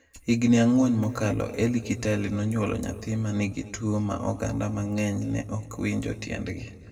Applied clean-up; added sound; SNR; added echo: none; none; none; reverberation time 1.6 s.